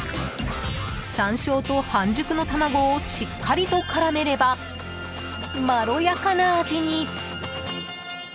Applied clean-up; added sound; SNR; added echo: none; Alarm; 18 dB; none.